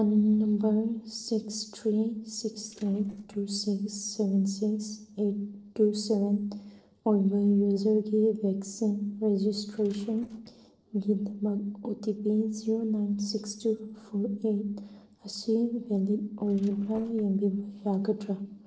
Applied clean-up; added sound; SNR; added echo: neural separator model SepFormer DNS4.